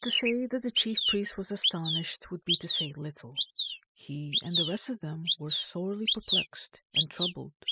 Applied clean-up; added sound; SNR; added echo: classical method spectral subtraction.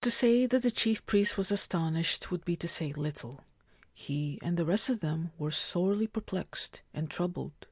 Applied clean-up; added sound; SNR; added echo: none; none; none; none.